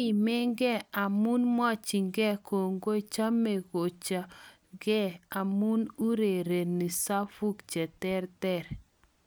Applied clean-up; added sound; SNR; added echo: none; none; none; none.